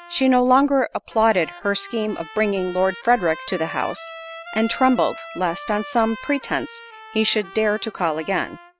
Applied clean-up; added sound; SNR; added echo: none; Trumpet; 16 dB; none.